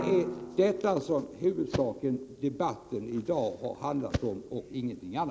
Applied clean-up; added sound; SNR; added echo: none; Drum; 16 dB; none.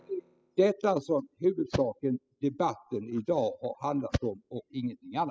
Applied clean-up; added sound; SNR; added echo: classical method spectral subtraction.